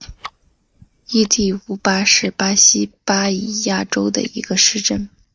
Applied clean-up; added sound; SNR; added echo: neural mask model DeepFilterNet 3.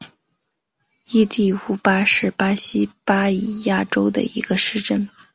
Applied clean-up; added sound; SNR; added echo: none; none; none; none.